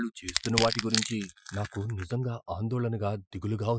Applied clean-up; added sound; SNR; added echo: classical method Wiener filter.